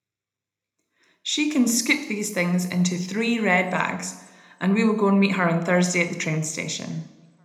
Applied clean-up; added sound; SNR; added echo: none; none; none; reverberation time 0.7 s.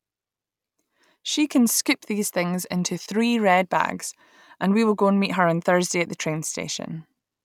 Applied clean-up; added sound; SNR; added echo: none; none; none; none.